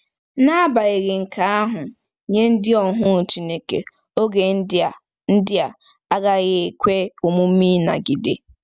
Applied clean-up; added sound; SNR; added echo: none; none; none; none.